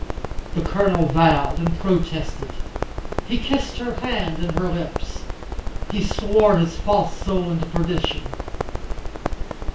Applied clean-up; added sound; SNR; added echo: none; Crackle; 4 dB; reverberation time 0.3 s.